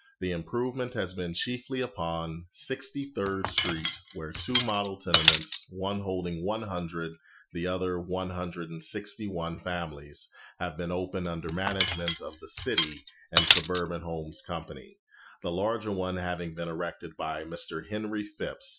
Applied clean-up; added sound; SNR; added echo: classical method Wiener filter.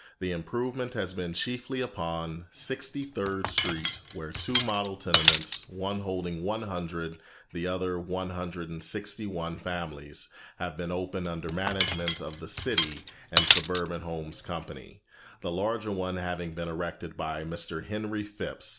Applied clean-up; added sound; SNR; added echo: none; Cutlery, silverware; -2 dB; none.